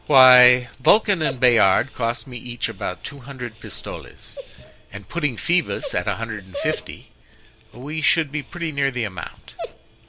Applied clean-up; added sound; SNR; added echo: none; Dog; 16 dB; none.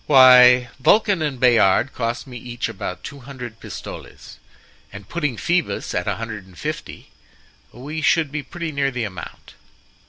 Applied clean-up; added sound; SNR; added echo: none; none; none; none.